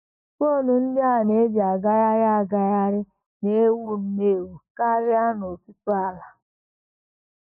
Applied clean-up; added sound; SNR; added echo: neural mask model Resemble Enhance denoiser.